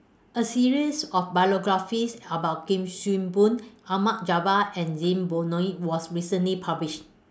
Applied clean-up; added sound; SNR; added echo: none; none; none; none.